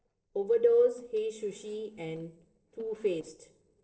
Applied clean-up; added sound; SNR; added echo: neural separator model SepFormer DNS4.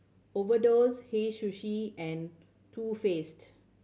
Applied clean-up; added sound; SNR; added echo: none; none; none; none.